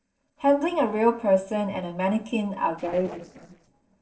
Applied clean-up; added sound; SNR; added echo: neural separator model SepFormer DNS4.